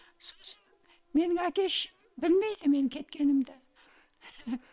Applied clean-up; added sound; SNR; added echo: neural separator model SepFormer WHAM!.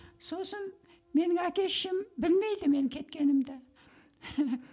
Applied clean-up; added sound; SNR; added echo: none; none; none; none.